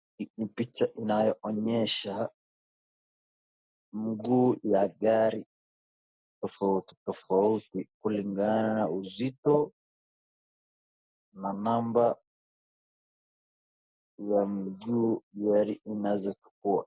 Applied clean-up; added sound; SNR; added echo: none; none; none; none.